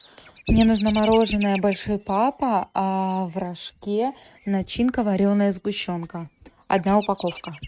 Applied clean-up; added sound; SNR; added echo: neural mask model RNNoise.